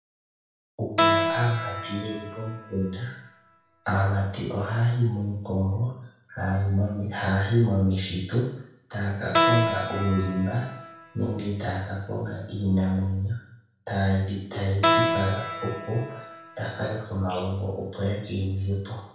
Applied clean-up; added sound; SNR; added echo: none; Keyboard (musical); 2 dB; reverberation time 0.7 s.